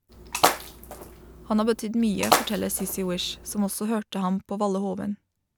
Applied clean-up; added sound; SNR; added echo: none; Splash, splatter; 1 dB; none.